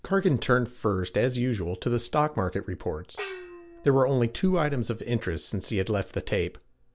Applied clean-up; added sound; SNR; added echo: none; Gong; 19 dB; none.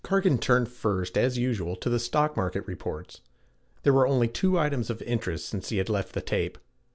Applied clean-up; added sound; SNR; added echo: none; none; none; none.